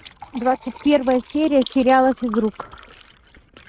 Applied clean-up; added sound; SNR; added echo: neural mask model RNNoise.